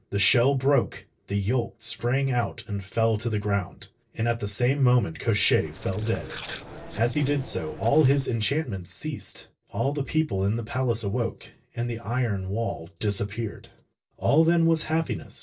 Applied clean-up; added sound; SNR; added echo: neural separator model SepFormer DNS4.